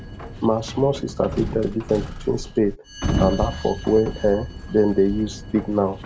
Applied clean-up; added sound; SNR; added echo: none; Sliding door; 7 dB; none.